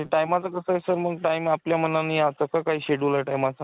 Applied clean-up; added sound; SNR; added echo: none; none; none; none.